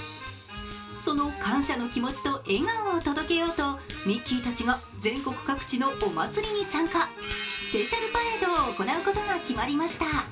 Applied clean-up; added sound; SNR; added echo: none; Hands; 20 dB; reverberation time 0.2 s.